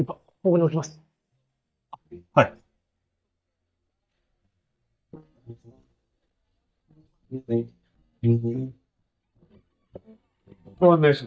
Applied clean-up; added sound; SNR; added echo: neural mask model DeepFilterNet 3.